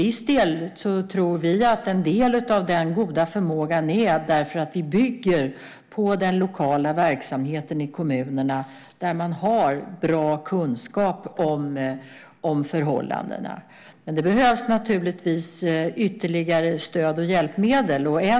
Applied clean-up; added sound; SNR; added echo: none; none; none; none.